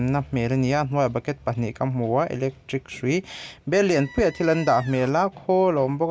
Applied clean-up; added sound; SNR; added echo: none; Squeak; 19 dB; none.